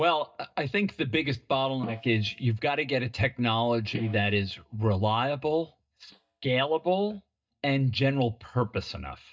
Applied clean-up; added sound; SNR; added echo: neural mask model DeepFilterNet 3.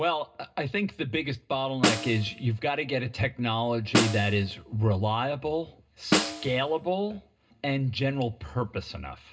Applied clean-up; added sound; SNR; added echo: none; Snare drum; 4 dB; reverberation time 0.2 s.